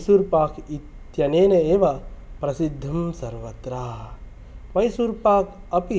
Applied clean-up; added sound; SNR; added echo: none; none; none; none.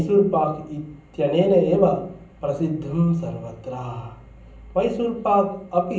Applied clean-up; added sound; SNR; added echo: none; none; none; reverberation time 0.6 s.